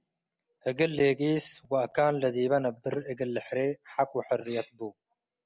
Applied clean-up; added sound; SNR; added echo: none; none; none; none.